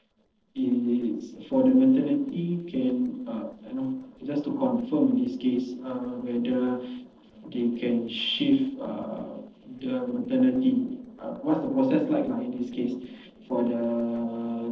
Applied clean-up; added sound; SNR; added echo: neural separator model SepFormer DNS4.